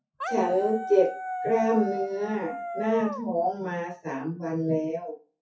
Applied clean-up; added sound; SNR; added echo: classical method WPE with log-MMSE.